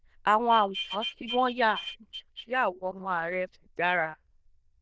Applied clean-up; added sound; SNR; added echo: neural diffusion model UNIVERSE++.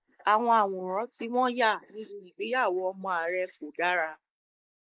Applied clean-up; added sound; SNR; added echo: neural mask model Resemble Enhance denoiser.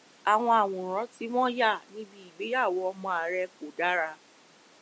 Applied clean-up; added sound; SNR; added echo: none; none; none; none.